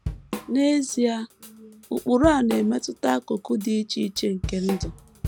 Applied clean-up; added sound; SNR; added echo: none; Drum / Drum kit; 12 dB; none.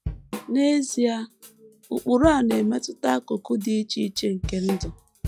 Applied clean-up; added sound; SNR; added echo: classical method log-MMSE.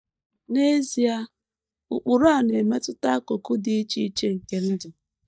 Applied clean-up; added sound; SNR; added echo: neural mask model DeepFilterNet 3.